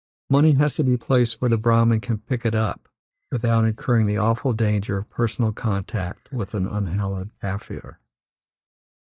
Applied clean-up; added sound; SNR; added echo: neural mask model DeepFilterNet 3.